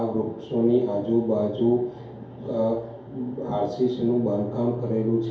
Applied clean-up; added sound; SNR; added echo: none; none; none; reverberation time 2.4 s.